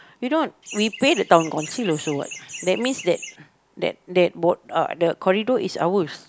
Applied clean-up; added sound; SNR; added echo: none; Chirp, tweet; 14 dB; none.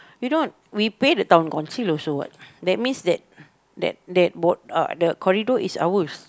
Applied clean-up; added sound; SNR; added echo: none; none; none; none.